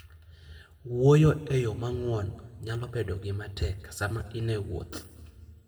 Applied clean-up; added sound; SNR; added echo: none; none; none; reverberation time 1.0 s.